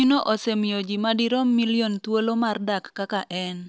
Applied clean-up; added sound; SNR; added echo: none; none; none; none.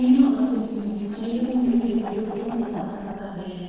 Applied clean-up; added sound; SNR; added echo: neural separator model SepFormer DNS4.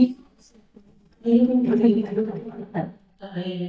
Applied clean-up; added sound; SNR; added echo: neural mask model DeepFilterNet 3.